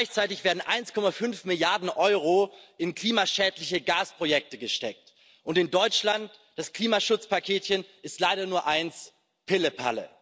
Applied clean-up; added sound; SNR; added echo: none; none; none; none.